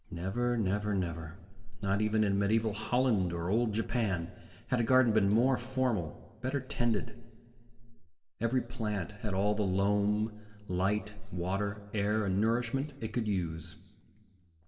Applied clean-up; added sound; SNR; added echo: none; none; none; reverberation time 1.4 s.